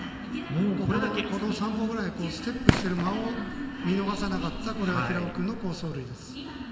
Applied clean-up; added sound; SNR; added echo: none; Fireworks; 3 dB; reverberation time 3.0 s.